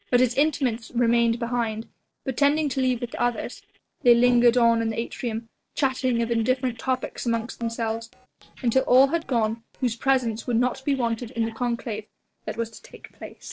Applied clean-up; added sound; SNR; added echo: neural separator model SepFormer DNS4.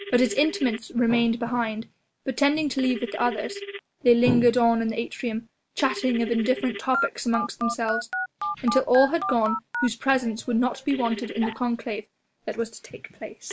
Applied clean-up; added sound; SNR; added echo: none; Telephone; 10 dB; none.